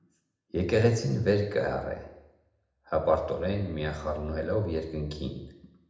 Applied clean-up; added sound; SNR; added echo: none; none; none; reverberation time 0.8 s.